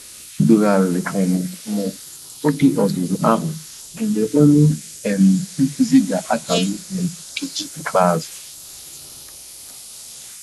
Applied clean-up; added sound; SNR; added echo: neural mask model Resemble Enhance denoiser.